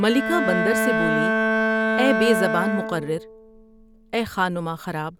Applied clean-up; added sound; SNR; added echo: none; Bowed string instrument; 0 dB; none.